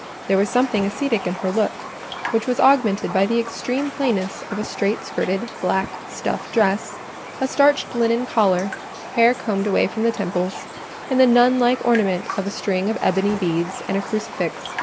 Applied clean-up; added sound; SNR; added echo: none; Raindrop; 12 dB; none.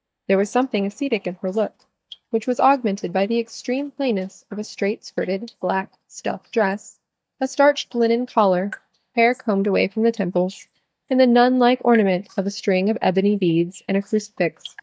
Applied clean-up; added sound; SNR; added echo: neural mask model DeepFilterNet 3.